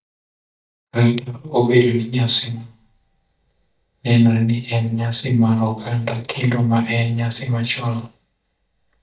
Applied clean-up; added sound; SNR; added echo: neural mask model DeepFilterNet 3.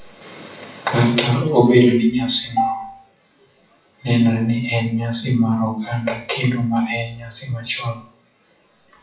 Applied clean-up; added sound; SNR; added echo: classical method WPE with log-MMSE.